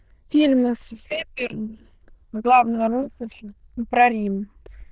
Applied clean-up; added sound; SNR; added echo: neural diffusion model UNIVERSE++.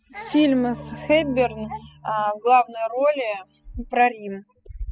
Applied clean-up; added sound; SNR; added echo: classical method spectral subtraction.